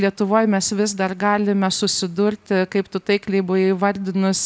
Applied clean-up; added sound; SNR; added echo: none; none; none; none.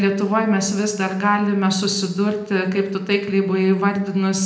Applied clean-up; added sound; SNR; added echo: none; none; none; reverberation time 0.7 s.